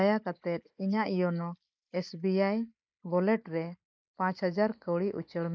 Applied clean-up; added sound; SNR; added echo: neural mask model Resemble Enhance denoiser.